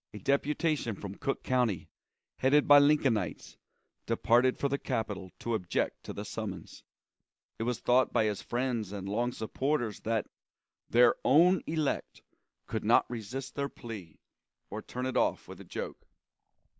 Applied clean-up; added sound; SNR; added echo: none; none; none; none.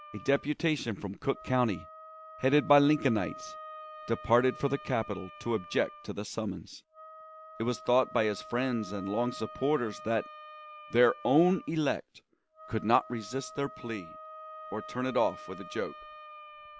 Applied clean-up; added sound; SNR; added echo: none; Wind instrument, woodwind instrument; 16 dB; none.